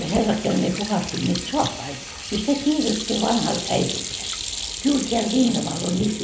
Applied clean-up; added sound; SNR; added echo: none; Sink (filling or washing) / Hands; 8 dB; none.